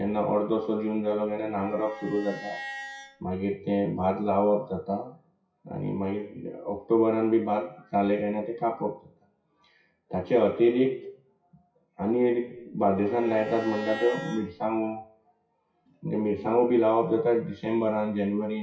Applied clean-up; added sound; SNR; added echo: classical method WPE with log-MMSE.